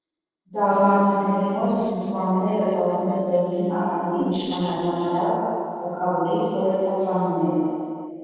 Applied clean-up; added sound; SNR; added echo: neural separator model SepFormer DNS4.